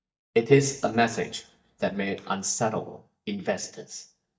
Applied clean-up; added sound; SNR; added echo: neural mask model DeepFilterNet 3.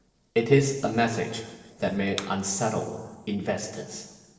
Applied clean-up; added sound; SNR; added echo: neural separator model SepFormer DNS4.